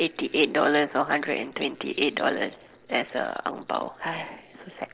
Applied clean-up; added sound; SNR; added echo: neural separator model SepFormer DNS4.